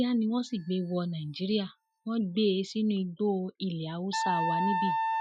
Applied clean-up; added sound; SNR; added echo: classical method Wiener filter.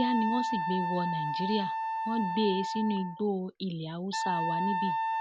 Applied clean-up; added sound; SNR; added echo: none; Wind instrument, woodwind instrument; 0 dB; none.